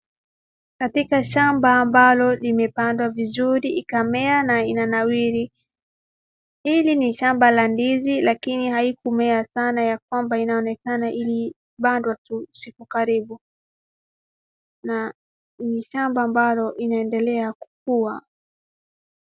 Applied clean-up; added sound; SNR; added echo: none; none; none; none.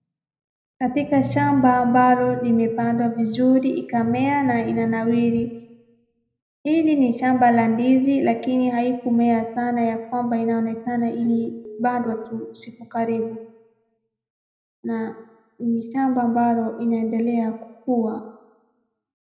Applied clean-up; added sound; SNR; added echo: none; Telephone; 19 dB; reverberation time 0.8 s.